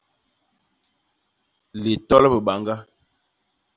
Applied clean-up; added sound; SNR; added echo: none; none; none; none.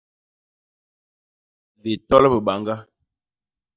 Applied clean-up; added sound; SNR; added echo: neural mask model DeepFilterNet 3.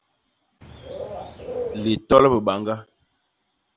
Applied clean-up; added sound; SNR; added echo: none; Bird; 9 dB; none.